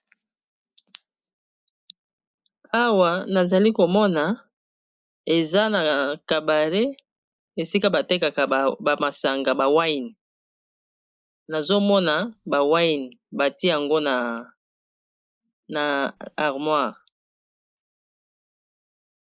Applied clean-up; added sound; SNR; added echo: neural mask model Resemble Enhance denoiser.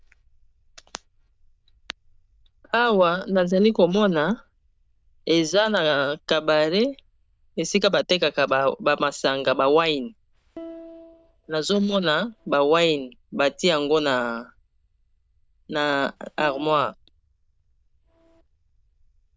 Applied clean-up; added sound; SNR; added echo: neural diffusion model UNIVERSE++.